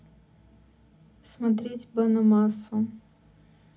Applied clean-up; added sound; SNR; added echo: none; none; none; reverberation time 0.4 s.